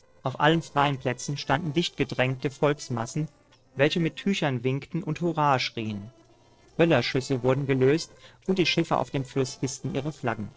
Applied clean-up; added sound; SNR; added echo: neural separator model SepFormer DNS4.